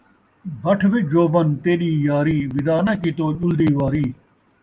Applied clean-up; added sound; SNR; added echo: none; none; none; none.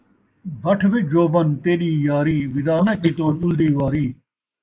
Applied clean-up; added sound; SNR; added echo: neural mask model Resemble Enhance denoiser.